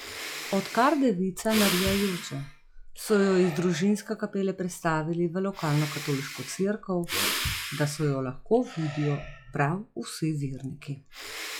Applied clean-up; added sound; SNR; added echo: classical method log-MMSE.